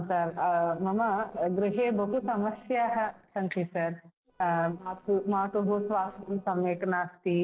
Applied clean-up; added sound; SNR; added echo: neural separator model SepFormer DNS4.